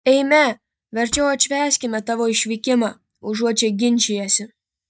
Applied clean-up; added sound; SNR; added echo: neural mask model DeepFilterNet 3.